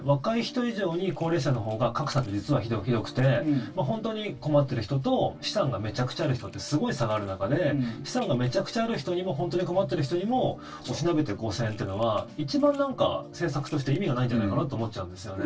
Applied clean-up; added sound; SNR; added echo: neural separator model SepFormer DNS4.